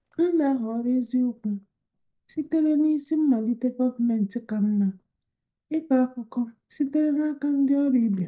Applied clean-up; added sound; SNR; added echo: neural mask model DeepFilterNet 3.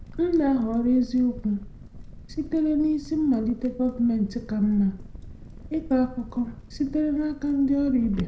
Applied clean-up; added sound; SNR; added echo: none; Crackle; 15 dB; reverberation time 0.5 s.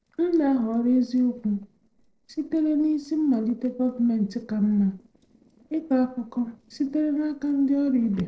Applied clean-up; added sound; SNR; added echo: neural separator model SepFormer DNS4.